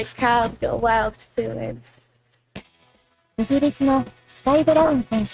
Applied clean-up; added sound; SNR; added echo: neural mask model RNNoise.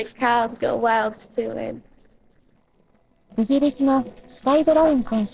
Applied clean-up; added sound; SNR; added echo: neural separator model SepFormer DNS4.